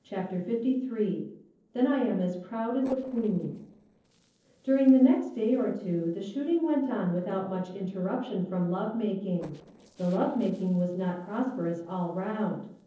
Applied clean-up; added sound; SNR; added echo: neural separator model SepFormer DNS4.